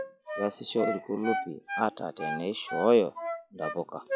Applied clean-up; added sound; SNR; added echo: classical method log-MMSE.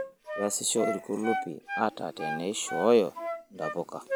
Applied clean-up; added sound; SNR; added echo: none; Wind instrument, woodwind instrument; 6 dB; none.